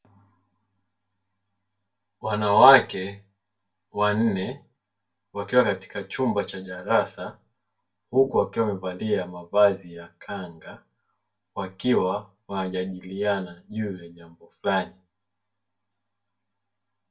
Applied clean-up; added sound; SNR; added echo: none; none; none; reverberation time 0.2 s.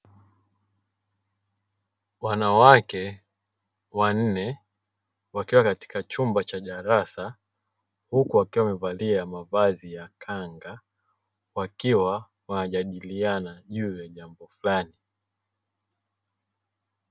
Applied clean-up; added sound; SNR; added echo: none; none; none; none.